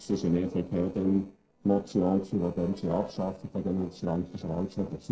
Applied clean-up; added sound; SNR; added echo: neural separator model SepFormer DNS4.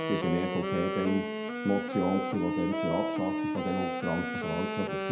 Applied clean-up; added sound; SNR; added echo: none; Wind instrument, woodwind instrument; 1 dB; reverberation time 0.5 s.